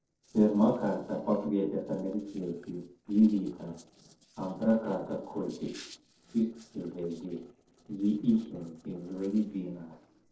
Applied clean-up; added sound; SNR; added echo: neural separator model SepFormer DNS4.